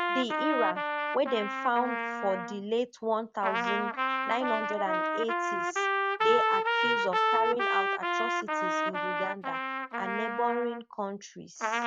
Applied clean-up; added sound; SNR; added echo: neural mask model RNNoise.